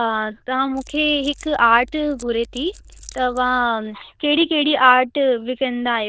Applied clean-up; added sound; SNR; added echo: neural diffusion model UNIVERSE++.